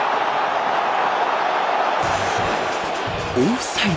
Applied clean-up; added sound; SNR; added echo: none; none; none; none.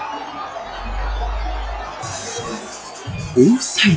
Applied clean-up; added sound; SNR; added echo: classical method log-MMSE.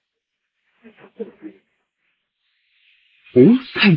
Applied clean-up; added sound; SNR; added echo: neural mask model Resemble Enhance denoiser.